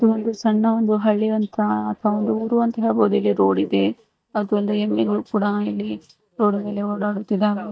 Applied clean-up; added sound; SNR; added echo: neural mask model DeepFilterNet 3.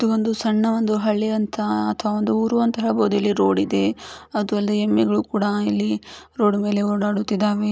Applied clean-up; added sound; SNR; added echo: none; none; none; none.